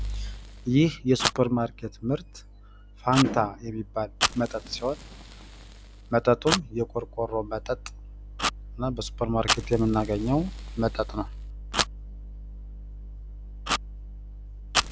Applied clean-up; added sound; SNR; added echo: none; Fire; 6 dB; none.